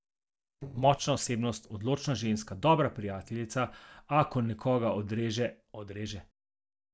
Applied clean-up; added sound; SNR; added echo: neural separator model SepFormer DNS4.